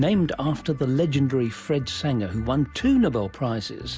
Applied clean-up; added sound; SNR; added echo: none; none; none; none.